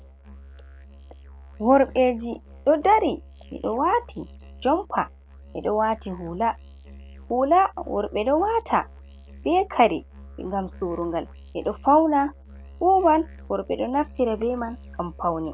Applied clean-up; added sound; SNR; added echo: none; Musical instrument; 19 dB; none.